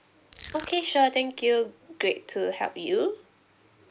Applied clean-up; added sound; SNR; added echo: none; Crushing; 19 dB; none.